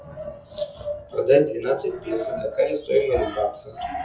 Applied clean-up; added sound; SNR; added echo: classical method WPE with log-MMSE.